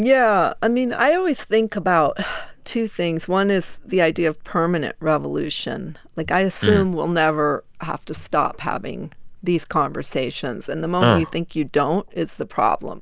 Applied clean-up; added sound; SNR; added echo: none; none; none; none.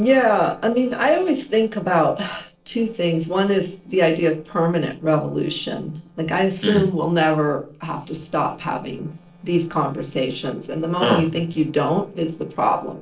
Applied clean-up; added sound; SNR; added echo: neural separator model SepFormer DNS4.